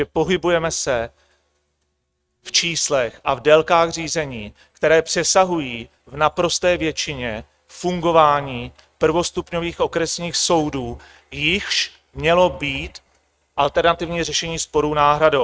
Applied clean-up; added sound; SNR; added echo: neural mask model RNNoise.